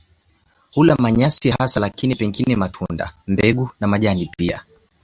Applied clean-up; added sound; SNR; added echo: none; none; none; none.